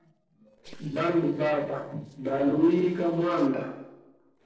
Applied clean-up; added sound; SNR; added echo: neural separator model SepFormer DNS4.